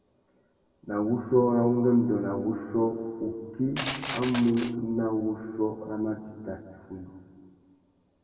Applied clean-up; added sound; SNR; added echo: none; Glass; 5 dB; reverberation time 1.8 s.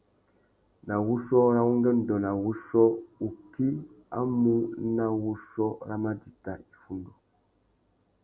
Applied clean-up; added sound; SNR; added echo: none; none; none; none.